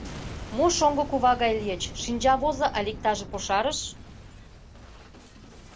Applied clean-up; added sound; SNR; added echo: none; Boom; 12 dB; none.